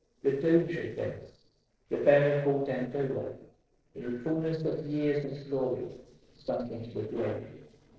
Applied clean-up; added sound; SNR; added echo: neural separator model SepFormer DNS4.